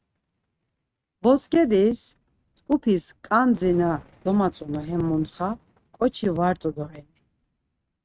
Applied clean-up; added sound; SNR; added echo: neural mask model RNNoise.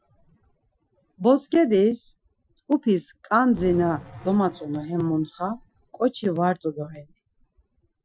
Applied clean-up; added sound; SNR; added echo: classical method Wiener filter.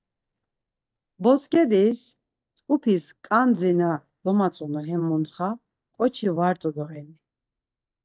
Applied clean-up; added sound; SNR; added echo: neural mask model DeepFilterNet 3.